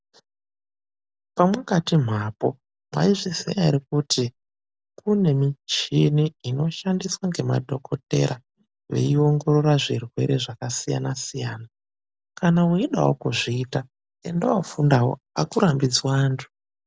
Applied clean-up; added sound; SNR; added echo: none; none; none; none.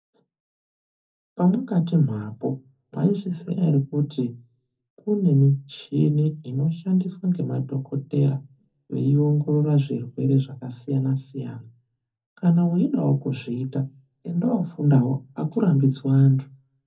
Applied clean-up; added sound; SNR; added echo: none; none; none; reverberation time 0.3 s.